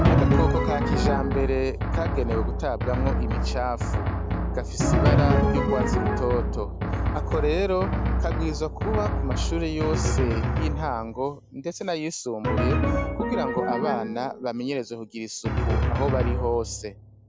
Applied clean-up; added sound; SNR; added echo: none; Drum; -5 dB; none.